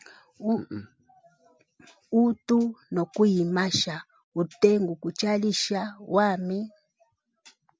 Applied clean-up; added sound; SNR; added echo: none; none; none; none.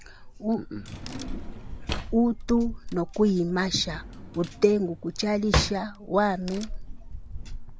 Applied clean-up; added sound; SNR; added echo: none; Crack + Drawer open or close; 7 dB; none.